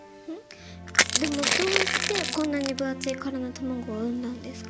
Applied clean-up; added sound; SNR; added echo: none; Crushing; -3 dB; none.